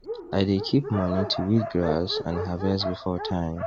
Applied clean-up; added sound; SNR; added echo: none; Dog; 8 dB; none.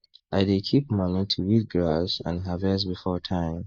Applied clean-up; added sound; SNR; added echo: neural mask model Resemble Enhance denoiser.